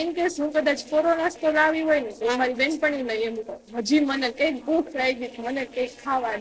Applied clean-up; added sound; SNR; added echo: neural separator model SepFormer DNS4.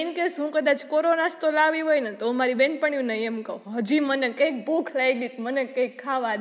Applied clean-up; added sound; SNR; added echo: none; none; none; none.